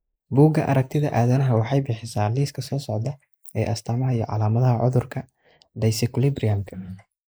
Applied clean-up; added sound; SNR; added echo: neural mask model Resemble Enhance denoiser.